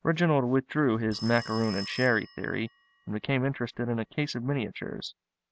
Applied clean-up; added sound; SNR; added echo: none; Telephone; 18 dB; none.